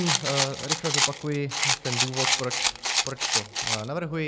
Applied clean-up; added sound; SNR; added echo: none; Rattle; -4 dB; none.